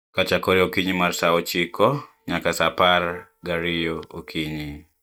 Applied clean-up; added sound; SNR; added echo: neural mask model DeepFilterNet 3.